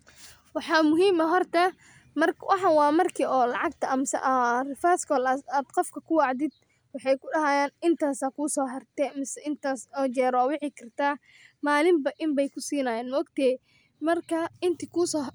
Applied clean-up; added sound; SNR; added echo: none; none; none; none.